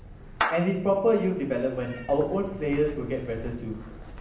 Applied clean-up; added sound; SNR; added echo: none; Meow / Clapping; 10 dB; reverberation time 0.8 s.